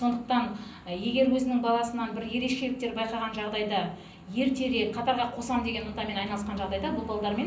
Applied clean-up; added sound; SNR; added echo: none; none; none; reverberation time 0.6 s.